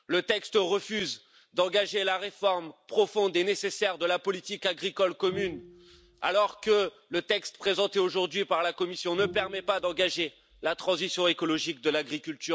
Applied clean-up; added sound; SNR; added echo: none; Bowed string instrument; 17 dB; none.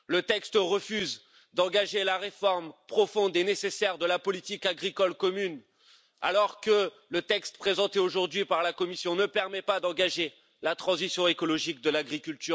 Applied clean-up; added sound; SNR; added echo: none; none; none; none.